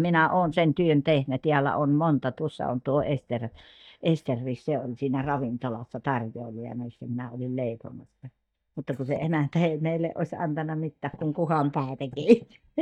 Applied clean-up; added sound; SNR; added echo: neural mask model DeepFilterNet 3.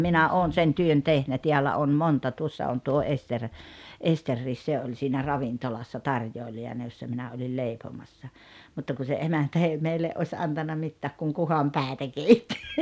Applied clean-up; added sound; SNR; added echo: none; none; none; none.